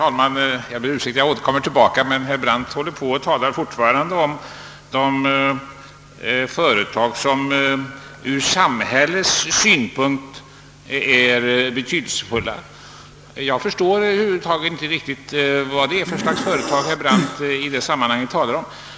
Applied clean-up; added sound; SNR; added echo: none; Breathing; 4 dB; none.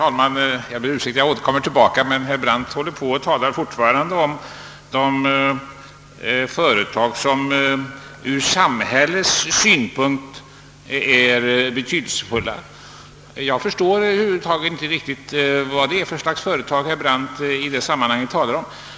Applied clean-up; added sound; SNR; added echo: none; none; none; none.